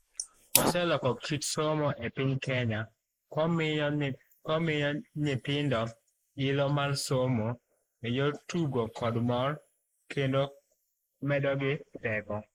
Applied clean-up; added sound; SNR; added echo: neural mask model Resemble Enhance denoiser.